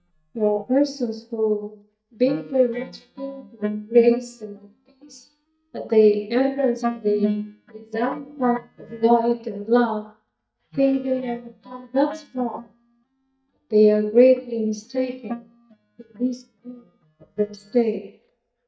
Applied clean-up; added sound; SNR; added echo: neural mask model DeepFilterNet 3.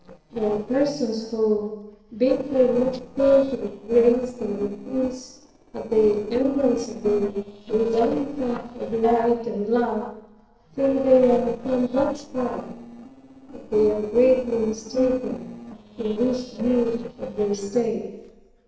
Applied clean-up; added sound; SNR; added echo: neural separator model SepFormer DNS4.